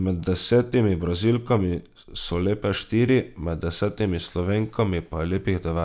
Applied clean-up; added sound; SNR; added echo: none; none; none; none.